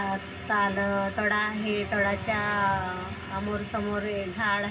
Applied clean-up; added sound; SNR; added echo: none; Wind instrument, woodwind instrument; 18 dB; reverberation time 0.4 s.